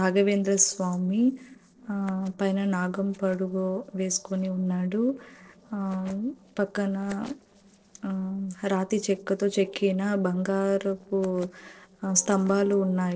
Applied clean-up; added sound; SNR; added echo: neural separator model SepFormer DNS4.